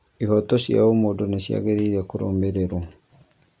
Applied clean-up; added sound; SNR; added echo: none; none; none; none.